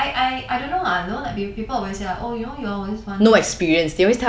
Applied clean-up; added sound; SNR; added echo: none; none; none; none.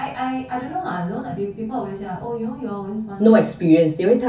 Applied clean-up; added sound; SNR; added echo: none; none; none; reverberation time 0.3 s.